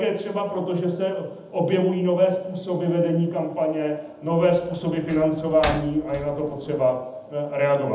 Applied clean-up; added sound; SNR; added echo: none; Slam; 13 dB; reverberation time 0.8 s.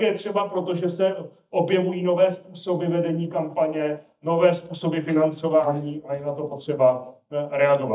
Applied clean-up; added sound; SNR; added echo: neural mask model DeepFilterNet 3.